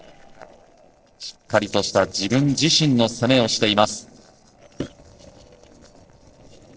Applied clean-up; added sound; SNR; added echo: neural separator model SepFormer DNS4.